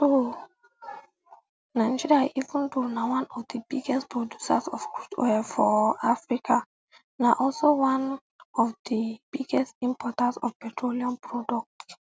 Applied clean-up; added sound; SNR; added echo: none; none; none; none.